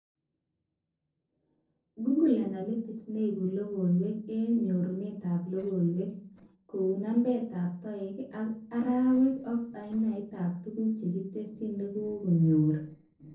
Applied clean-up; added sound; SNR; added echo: neural separator model SepFormer DNS4.